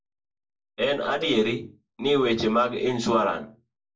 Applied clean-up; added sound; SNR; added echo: neural separator model SepFormer DNS4.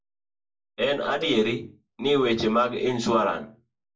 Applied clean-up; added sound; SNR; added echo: none; Cowbell; 16 dB; reverberation time 0.2 s.